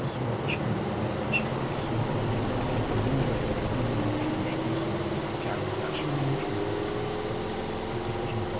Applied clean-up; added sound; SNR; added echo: none; Engine; -5 dB; reverberation time 0.3 s.